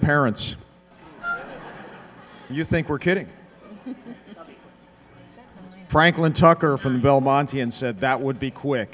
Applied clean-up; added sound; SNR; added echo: none; Wind instrument, woodwind instrument; 10 dB; none.